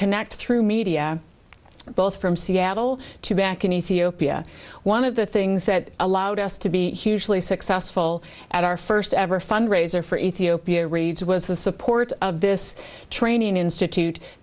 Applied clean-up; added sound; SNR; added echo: none; none; none; none.